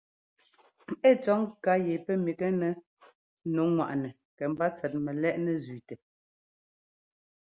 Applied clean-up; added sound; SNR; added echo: none; none; none; none.